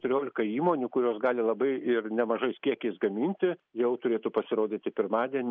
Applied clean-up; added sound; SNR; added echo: none; none; none; none.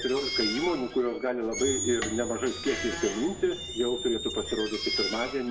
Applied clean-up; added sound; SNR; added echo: none; Squeak; 5 dB; reverberation time 0.6 s.